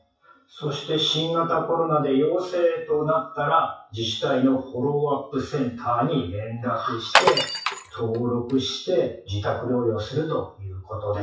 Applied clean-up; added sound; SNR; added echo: classical method WPE with log-MMSE.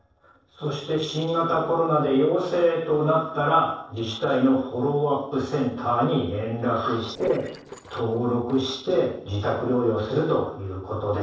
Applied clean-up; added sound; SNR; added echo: neural separator model SepFormer DNS4.